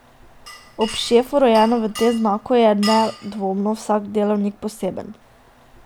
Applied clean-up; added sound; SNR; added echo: none; Glass; 14 dB; none.